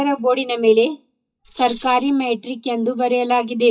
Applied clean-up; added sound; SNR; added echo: classical method WPE with log-MMSE.